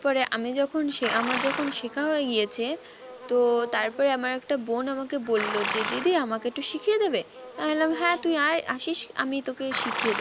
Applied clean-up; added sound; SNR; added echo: none; Tambourine + Livestock, farm animals, working animals; 9 dB; none.